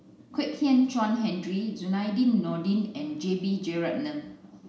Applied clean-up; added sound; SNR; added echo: none; none; none; none.